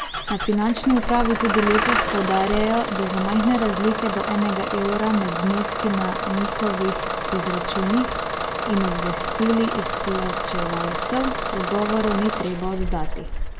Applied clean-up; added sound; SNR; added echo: none; Engine starting / Bus; 2 dB; none.